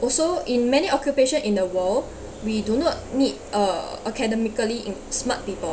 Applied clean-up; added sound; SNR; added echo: none; none; none; none.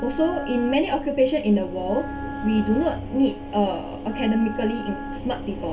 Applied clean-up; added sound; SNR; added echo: none; Wind instrument, woodwind instrument; 11 dB; reverberation time 0.2 s.